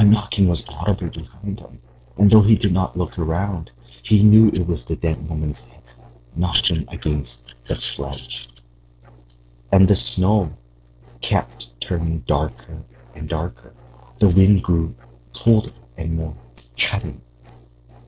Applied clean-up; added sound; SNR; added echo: neural separator model SepFormer DNS4.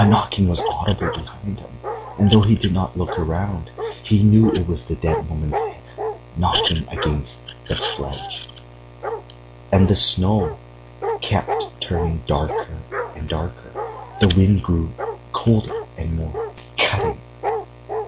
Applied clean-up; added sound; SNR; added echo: none; Bark; 9 dB; none.